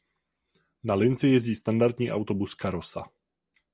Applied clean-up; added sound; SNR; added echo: none; none; none; none.